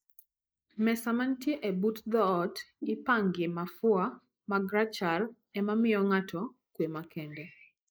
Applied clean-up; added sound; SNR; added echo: neural mask model Resemble Enhance denoiser.